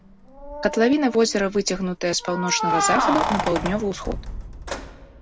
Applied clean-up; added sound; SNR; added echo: none; Keys jangling; 4 dB; none.